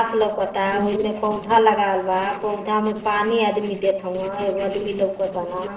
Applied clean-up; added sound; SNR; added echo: neural separator model SepFormer DNS4.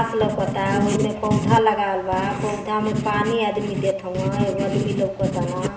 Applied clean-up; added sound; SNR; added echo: none; Writing; 2 dB; reverberation time 0.8 s.